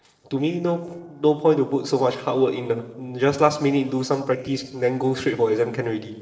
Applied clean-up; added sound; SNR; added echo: neural separator model SepFormer DNS4.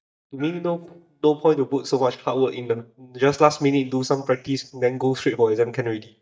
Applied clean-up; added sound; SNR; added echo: neural mask model DeepFilterNet 3.